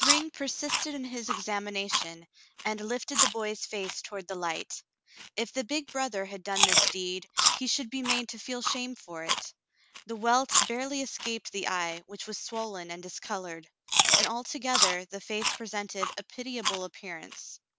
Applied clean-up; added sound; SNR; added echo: none; Chewing, mastication; -2 dB; none.